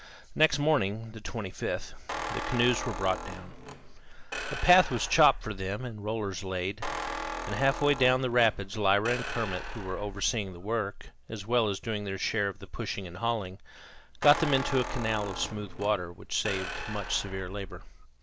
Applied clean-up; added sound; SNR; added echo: none; Squeak; 8 dB; none.